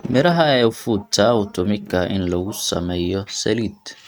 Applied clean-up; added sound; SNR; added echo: neural mask model RNNoise.